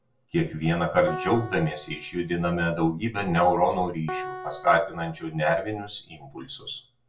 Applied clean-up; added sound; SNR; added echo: none; Piano; 14 dB; reverberation time 0.2 s.